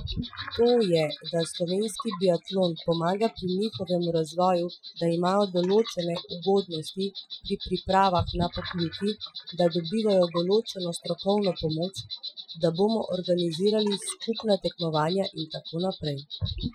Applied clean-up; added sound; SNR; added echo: classical method Wiener filter.